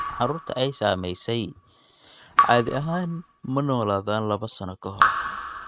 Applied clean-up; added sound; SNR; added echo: neural mask model RNNoise.